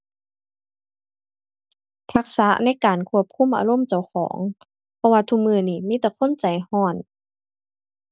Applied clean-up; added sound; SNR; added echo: none; none; none; none.